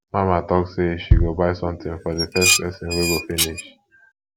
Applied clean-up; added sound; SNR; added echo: none; Dishes, pots, and pans + Bass drum; -1 dB; none.